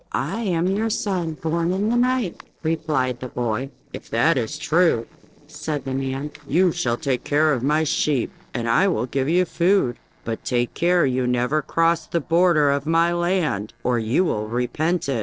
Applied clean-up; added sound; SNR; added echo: neural separator model SepFormer DNS4.